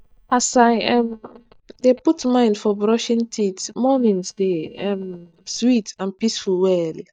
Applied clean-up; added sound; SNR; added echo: neural mask model DeepFilterNet 3.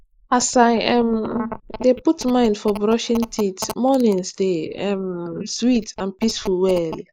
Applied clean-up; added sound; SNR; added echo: neural mask model Resemble Enhance denoiser.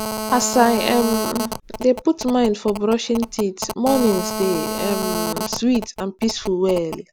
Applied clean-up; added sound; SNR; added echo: none; Telephone; 7 dB; none.